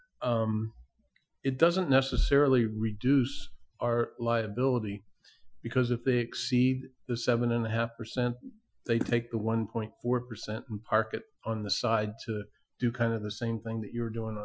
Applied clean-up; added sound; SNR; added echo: classical method Wiener filter.